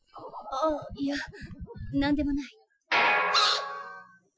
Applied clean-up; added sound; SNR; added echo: classical method Wiener filter.